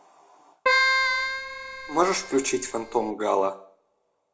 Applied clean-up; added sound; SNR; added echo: none; Keyboard (musical); -2 dB; reverberation time 0.3 s.